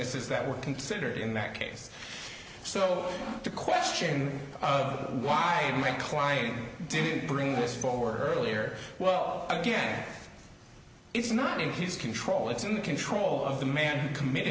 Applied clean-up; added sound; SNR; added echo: none; Sawing; 10 dB; none.